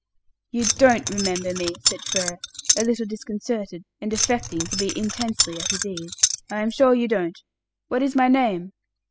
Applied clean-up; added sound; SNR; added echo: classical method spectral subtraction.